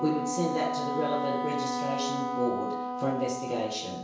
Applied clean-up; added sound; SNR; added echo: none; Wind instrument, woodwind instrument; 1 dB; reverberation time 0.7 s.